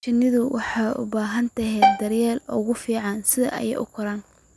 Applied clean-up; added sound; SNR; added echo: none; Bowed string instrument; 0 dB; none.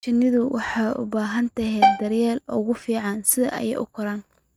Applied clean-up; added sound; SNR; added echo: neural mask model RNNoise.